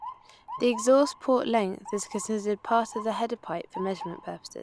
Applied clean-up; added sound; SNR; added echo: none; Motor vehicle (road) / Siren; 15 dB; none.